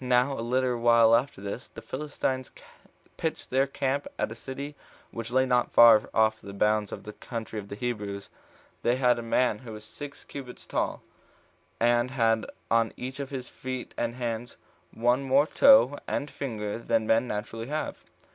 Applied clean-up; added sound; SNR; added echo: none; none; none; none.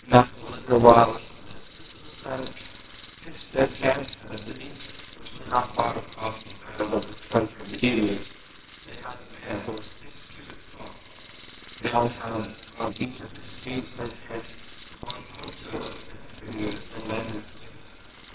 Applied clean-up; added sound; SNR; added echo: neural separator model SepFormer WHAMR!.